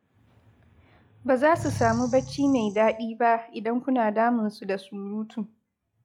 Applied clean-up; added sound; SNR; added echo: classical method log-MMSE.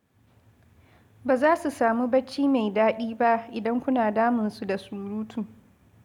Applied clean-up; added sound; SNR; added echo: none; none; none; none.